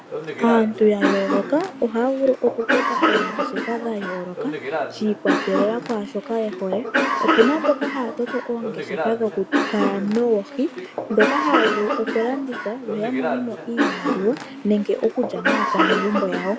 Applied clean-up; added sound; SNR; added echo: none; Cough; 1 dB; none.